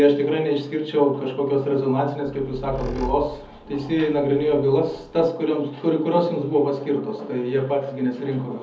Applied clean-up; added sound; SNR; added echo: none; Squeak; 14 dB; reverberation time 0.7 s.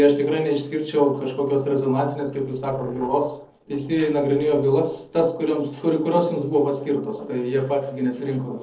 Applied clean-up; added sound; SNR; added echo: neural separator model SepFormer DNS4.